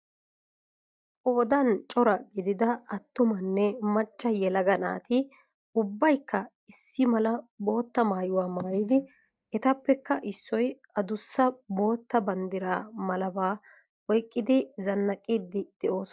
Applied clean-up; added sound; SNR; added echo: neural mask model DeepFilterNet 3.